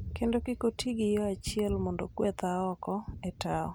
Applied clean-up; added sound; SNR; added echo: none; Gunshot, gunfire; 11 dB; none.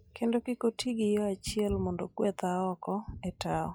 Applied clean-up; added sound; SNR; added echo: classical method log-MMSE.